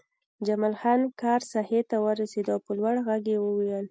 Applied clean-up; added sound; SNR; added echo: none; none; none; none.